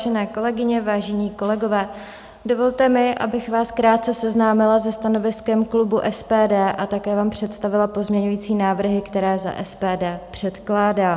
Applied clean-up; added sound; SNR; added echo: none; none; none; none.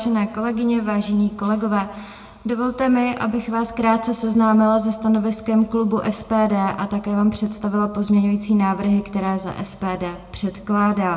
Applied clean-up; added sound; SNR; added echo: none; none; none; reverberation time 0.9 s.